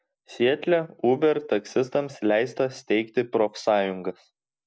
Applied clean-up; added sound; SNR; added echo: none; none; none; none.